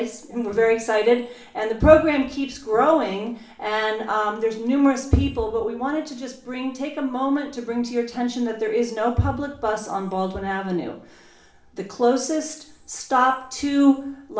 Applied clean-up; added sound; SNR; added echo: none; none; none; reverberation time 0.5 s.